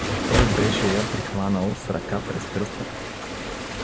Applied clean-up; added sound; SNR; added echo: none; Waves, surf; -1 dB; none.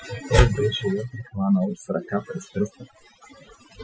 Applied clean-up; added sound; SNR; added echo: classical method Wiener filter.